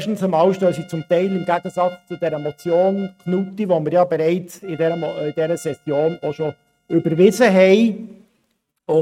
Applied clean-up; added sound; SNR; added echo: neural mask model RNNoise.